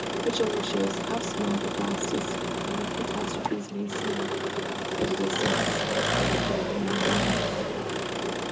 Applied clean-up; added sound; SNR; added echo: none; Engine; -4 dB; reverberation time 0.2 s.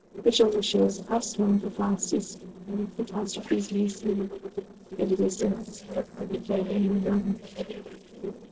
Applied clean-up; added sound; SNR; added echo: neural separator model SepFormer DNS4.